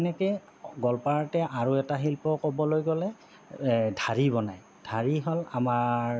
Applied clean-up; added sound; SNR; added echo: none; none; none; none.